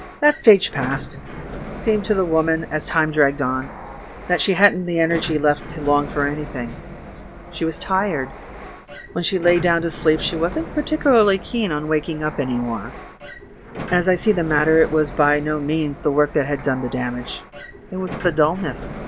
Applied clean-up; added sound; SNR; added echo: none; Sliding door; 13 dB; none.